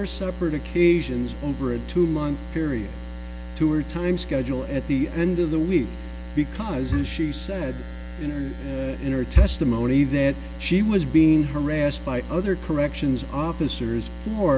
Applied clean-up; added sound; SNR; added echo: none; none; none; none.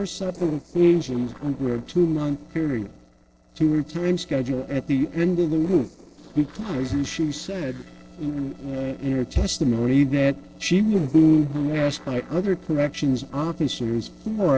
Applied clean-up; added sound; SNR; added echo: neural separator model SepFormer DNS4.